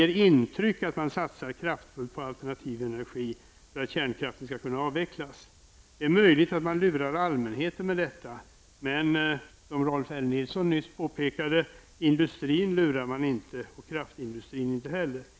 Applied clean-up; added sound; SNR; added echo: none; none; none; none.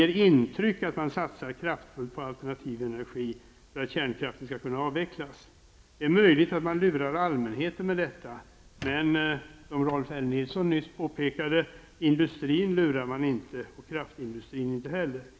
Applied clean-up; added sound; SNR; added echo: none; Squeak; 19 dB; reverberation time 1.3 s.